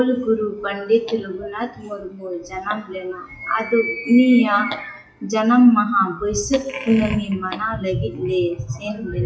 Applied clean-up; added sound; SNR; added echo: classical method WPE with log-MMSE.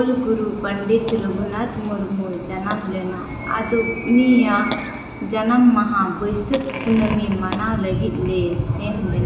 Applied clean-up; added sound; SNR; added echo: none; Animal; 16 dB; reverberation time 1.2 s.